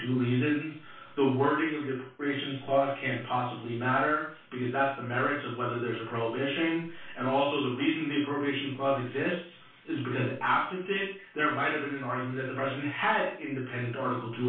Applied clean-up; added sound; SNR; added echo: none; none; none; reverberation time 0.3 s.